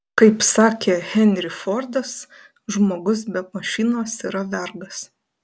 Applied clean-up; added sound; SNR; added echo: none; none; none; none.